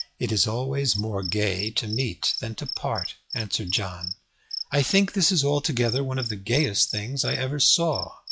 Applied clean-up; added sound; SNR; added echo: classical method log-MMSE.